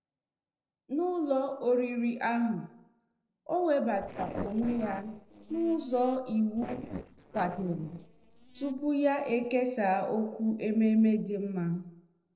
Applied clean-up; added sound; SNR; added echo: neural separator model SepFormer DNS4.